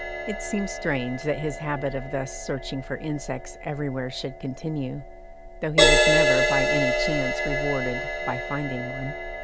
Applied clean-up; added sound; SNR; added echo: none; Crash cymbal; -4 dB; none.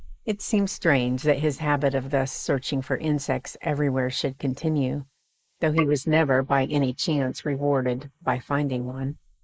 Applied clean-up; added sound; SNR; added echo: neural mask model Resemble Enhance denoiser.